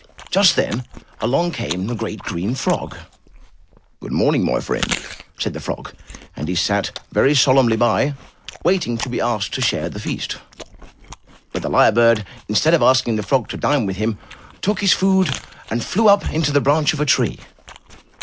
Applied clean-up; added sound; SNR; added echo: none; Chewing, mastication; 16 dB; none.